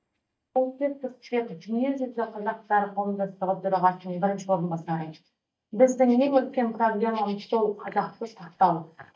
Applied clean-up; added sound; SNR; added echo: neural mask model DeepFilterNet 3.